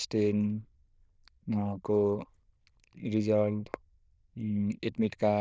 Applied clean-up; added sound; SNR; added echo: neural diffusion model UNIVERSE++.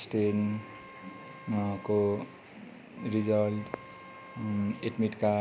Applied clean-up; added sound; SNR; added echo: none; Wind instrument, woodwind instrument; 20 dB; none.